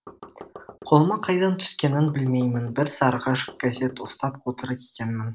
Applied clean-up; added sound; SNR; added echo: neural separator model SepFormer DNS4.